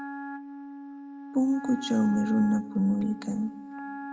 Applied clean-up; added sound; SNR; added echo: none; Wind instrument, woodwind instrument; 11 dB; reverberation time 0.6 s.